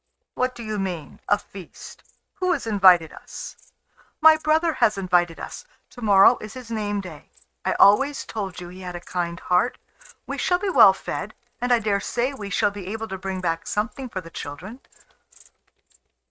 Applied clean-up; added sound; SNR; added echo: neural mask model RNNoise.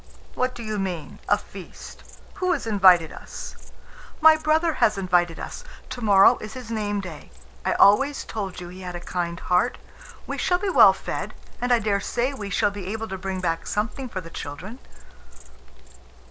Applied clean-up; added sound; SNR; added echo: none; Insect; 11 dB; none.